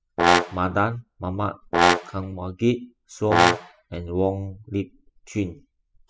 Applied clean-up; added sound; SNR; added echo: classical method spectral subtraction.